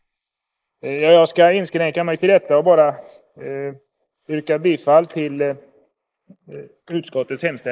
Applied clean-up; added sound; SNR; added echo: neural mask model Resemble Enhance denoiser.